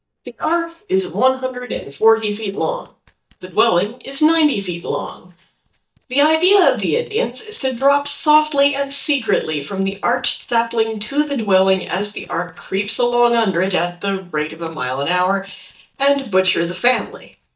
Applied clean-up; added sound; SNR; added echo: neural mask model DeepFilterNet 3.